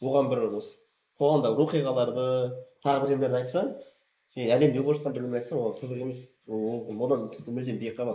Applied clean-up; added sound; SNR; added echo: neural mask model Resemble Enhance denoiser.